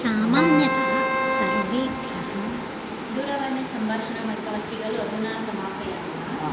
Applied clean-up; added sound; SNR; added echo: none; Keyboard (musical); 1 dB; none.